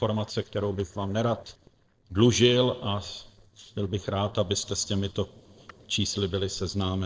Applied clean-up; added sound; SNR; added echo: neural separator model SepFormer DNS4.